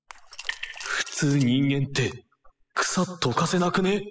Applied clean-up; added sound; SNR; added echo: classical method spectral subtraction.